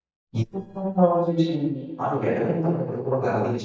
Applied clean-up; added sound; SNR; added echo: neural mask model DeepFilterNet 3.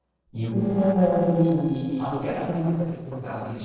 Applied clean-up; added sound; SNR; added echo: neural separator model SepFormer DNS4.